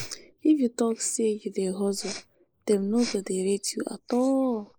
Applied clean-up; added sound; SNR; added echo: neural mask model Resemble Enhance denoiser.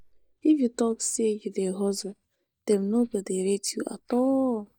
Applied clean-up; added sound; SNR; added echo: neural mask model DeepFilterNet 3.